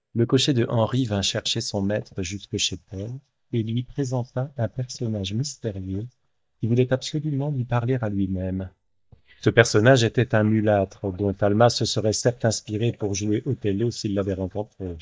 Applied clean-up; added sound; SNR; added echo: neural mask model DeepFilterNet 3.